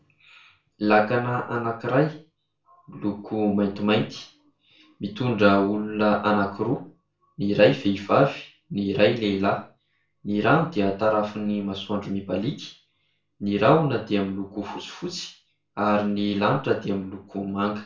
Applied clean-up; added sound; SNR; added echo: none; none; none; reverberation time 0.3 s.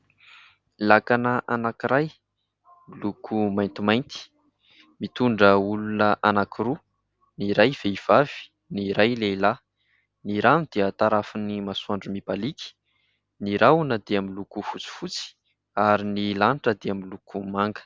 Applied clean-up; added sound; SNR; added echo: none; none; none; none.